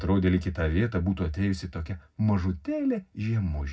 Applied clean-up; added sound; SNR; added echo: none; none; none; reverberation time 0.4 s.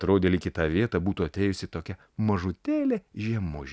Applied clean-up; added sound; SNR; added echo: none; none; none; none.